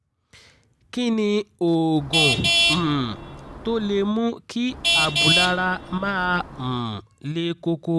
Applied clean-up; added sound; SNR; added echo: none; Traffic noise, roadway noise / Vehicle horn, car horn, honking; -1 dB; none.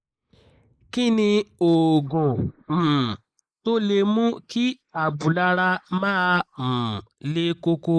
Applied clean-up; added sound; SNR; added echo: neural mask model Resemble Enhance denoiser.